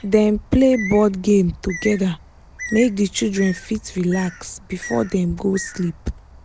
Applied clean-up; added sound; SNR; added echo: none; Bird; 16 dB; none.